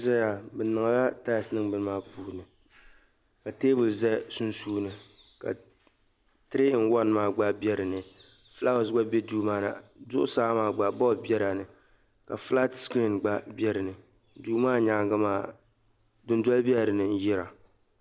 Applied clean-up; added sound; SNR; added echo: none; none; none; none.